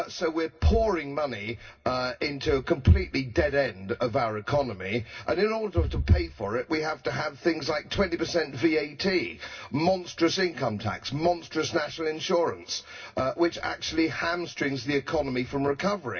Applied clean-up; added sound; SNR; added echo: none; none; none; reverberation time 0.4 s.